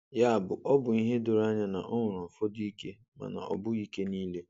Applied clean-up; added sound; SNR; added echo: none; none; none; none.